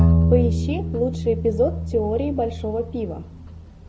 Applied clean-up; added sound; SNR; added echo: none; Bowed string instrument; -2 dB; none.